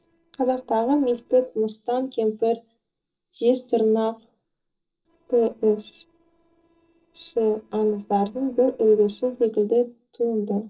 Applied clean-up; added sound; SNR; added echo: neural separator model SepFormer DNS4.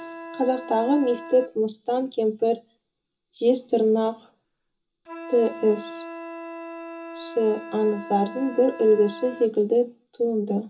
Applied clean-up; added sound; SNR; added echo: none; Wind instrument, woodwind instrument; 16 dB; reverberation time 0.2 s.